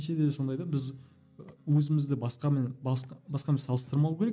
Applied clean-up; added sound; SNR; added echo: none; none; none; none.